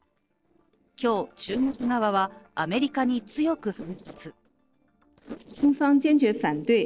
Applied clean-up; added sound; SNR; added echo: neural separator model SepFormer DNS4.